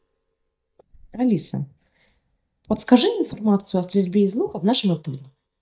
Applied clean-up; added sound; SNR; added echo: neural mask model DeepFilterNet 3.